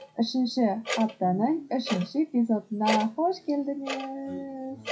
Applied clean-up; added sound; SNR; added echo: classical method WPE with log-MMSE.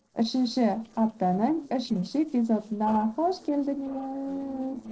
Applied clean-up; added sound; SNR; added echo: neural separator model SepFormer DNS4.